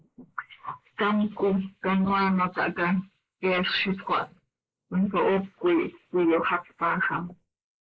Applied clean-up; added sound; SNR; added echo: neural mask model Resemble Enhance denoiser.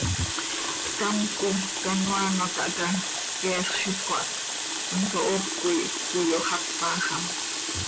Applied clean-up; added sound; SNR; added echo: none; Water tap, faucet; 1 dB; none.